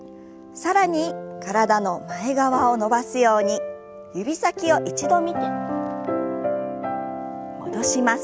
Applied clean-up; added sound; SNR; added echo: none; none; none; none.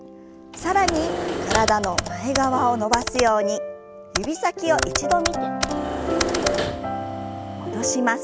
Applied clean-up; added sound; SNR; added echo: none; Engine / Mechanisms + Computer keyboard; 5 dB; none.